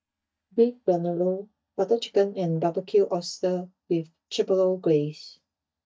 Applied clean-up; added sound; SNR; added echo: neural mask model DeepFilterNet 3.